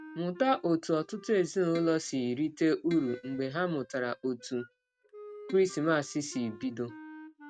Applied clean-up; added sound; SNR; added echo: neural mask model RNNoise.